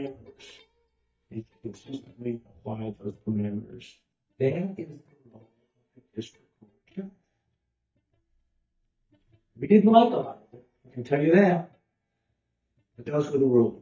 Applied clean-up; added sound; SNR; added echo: neural mask model DeepFilterNet 3.